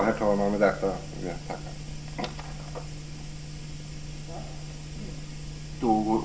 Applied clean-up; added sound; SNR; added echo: none; none; none; reverberation time 0.5 s.